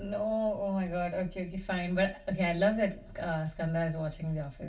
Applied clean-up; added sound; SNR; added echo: none; none; none; reverberation time 0.2 s.